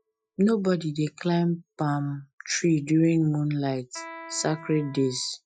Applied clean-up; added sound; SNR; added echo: classical method Wiener filter.